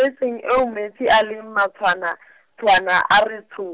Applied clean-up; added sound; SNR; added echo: none; none; none; none.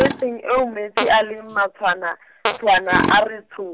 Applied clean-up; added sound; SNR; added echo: none; Tools + Fart; 7 dB; none.